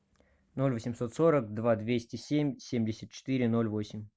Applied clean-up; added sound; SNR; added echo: none; none; none; none.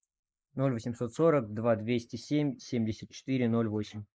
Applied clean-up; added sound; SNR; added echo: neural mask model Resemble Enhance denoiser.